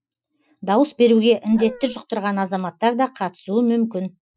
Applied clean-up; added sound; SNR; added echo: classical method Wiener filter.